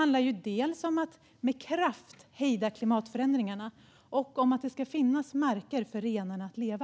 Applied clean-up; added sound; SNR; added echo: none; none; none; none.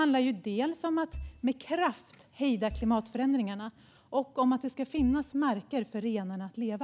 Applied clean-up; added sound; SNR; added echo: none; Marimba, xylophone / Wood; 11 dB; none.